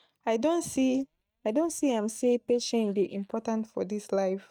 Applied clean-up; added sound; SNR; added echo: neural mask model DeepFilterNet 3.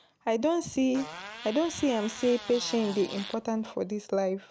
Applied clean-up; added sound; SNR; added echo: none; Fart; 14 dB; none.